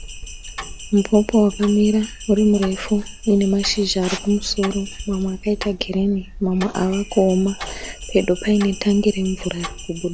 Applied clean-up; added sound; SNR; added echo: none; Tick-tock + Bell; 13 dB; none.